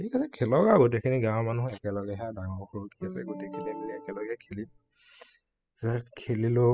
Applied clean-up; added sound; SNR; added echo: classical method spectral subtraction.